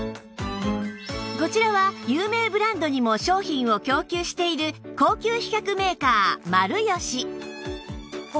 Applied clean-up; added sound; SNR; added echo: none; none; none; none.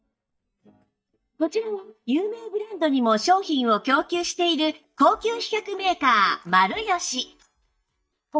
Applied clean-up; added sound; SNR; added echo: neural mask model DeepFilterNet 3.